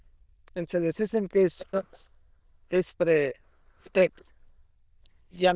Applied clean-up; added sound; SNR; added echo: neural diffusion model UNIVERSE++.